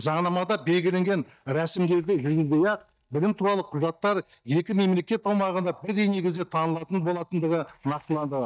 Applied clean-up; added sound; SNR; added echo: neural mask model DeepFilterNet 3.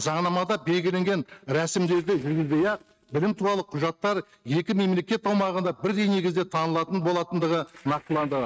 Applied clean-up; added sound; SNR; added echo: neural mask model RNNoise.